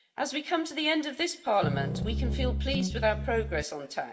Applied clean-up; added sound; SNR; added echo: none; Piano; 0 dB; reverberation time 3.0 s.